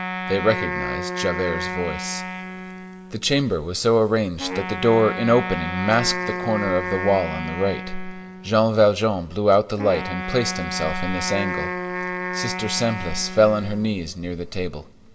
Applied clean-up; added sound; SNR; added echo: none; Wind instrument, woodwind instrument; 7 dB; reverberation time 1.0 s.